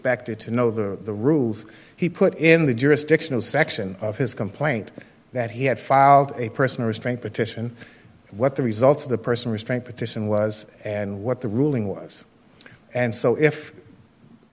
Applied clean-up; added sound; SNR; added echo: none; none; none; none.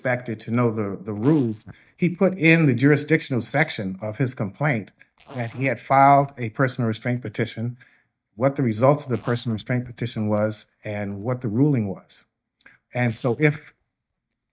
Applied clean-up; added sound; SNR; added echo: neural mask model DeepFilterNet 3.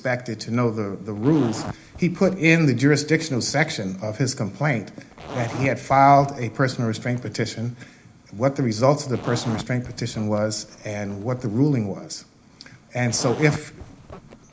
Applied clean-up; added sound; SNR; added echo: none; Zipper (clothing); 17 dB; reverberation time 0.4 s.